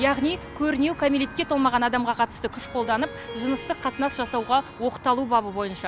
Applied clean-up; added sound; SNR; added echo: none; Harp; 17 dB; none.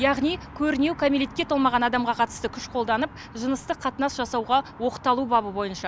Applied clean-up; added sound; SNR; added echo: none; none; none; none.